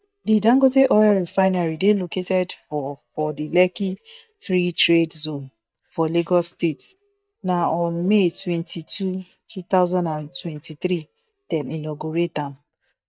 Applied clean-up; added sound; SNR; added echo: neural mask model DeepFilterNet 3.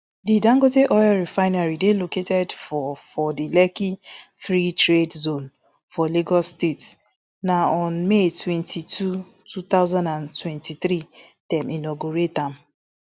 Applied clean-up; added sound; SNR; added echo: none; none; none; none.